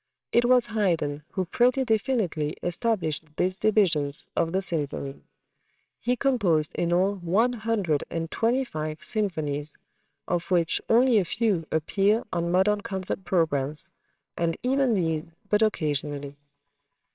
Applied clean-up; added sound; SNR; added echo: neural separator model SepFormer WHAMR!.